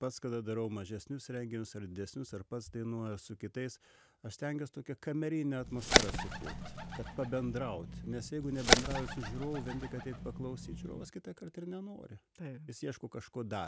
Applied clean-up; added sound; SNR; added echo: none; Bird; -5 dB; none.